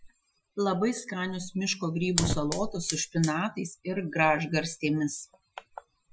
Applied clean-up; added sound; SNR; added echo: classical method Wiener filter.